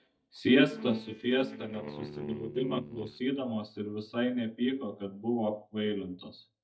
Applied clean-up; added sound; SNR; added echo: neural mask model DeepFilterNet 3.